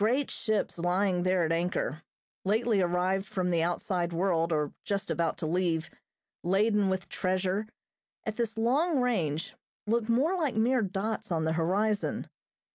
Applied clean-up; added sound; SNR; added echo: none; none; none; none.